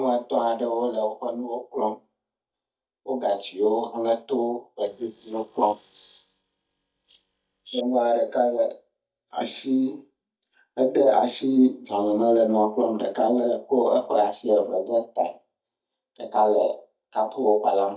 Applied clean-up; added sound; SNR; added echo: neural mask model DeepFilterNet 3.